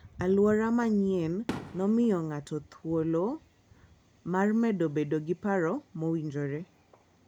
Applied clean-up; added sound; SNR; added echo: none; Fireworks; 20 dB; none.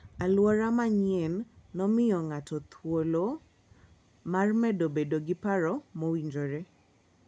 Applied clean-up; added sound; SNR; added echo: none; none; none; none.